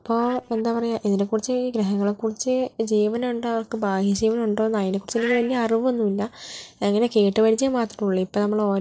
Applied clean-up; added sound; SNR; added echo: neural separator model SepFormer DNS4.